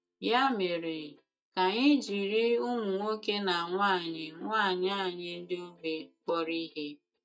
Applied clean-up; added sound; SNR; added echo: neural mask model DeepFilterNet 3.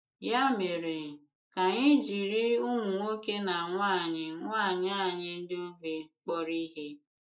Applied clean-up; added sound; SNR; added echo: neural mask model Resemble Enhance denoiser.